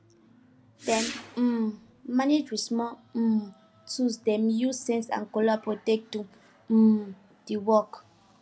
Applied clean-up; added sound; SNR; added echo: none; Whoosh, swoosh, swish; 12 dB; none.